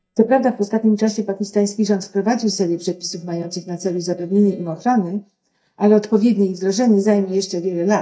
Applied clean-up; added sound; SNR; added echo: neural mask model DeepFilterNet 3.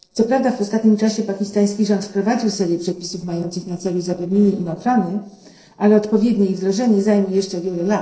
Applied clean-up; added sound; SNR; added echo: neural separator model SepFormer DNS4.